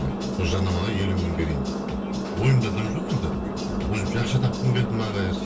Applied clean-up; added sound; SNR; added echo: none; Engine; 2 dB; reverberation time 0.1 s.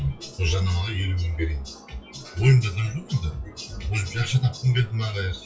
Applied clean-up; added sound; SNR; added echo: classical method WPE with log-MMSE.